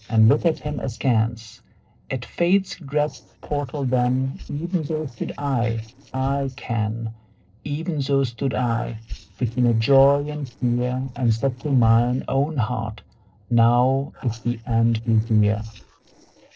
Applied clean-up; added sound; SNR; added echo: neural separator model SepFormer DNS4.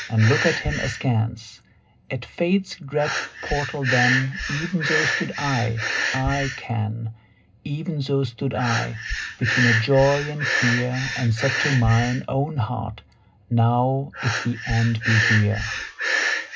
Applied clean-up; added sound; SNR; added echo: none; Breathing; 4 dB; reverberation time 0.2 s.